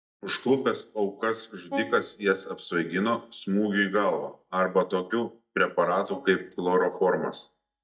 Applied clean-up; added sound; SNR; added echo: neural mask model DeepFilterNet 3.